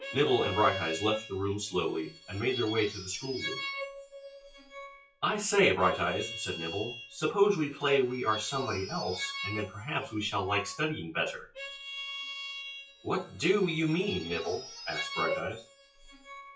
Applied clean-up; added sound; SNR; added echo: classical method WPE with log-MMSE.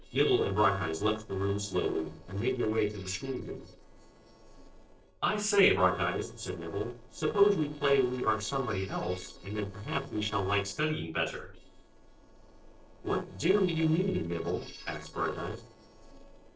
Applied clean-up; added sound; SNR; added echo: neural separator model SepFormer DNS4.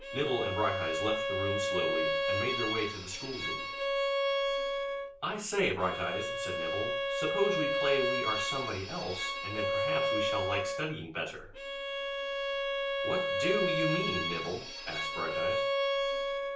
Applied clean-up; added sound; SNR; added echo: none; Bowed string instrument; -3 dB; reverberation time 0.3 s.